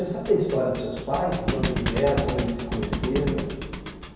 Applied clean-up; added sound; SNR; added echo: none; Thump, thud; 3 dB; reverberation time 1.2 s.